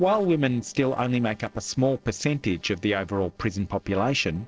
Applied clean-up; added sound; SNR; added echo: neural separator model SepFormer DNS4.